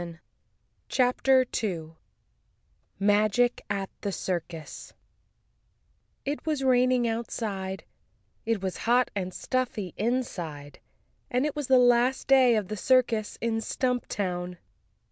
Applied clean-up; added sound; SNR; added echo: none; none; none; none.